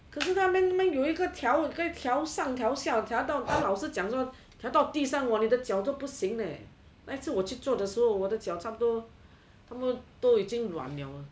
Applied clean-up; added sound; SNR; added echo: none; Breathing; 11 dB; none.